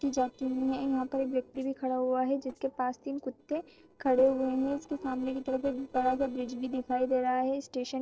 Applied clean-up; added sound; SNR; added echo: neural separator model SepFormer DNS4.